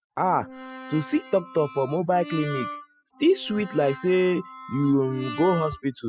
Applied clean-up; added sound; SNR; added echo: classical method spectral subtraction.